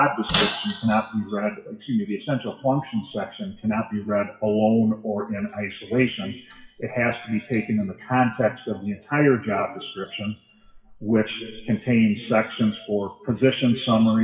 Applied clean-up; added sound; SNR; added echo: classical method WPE with log-MMSE.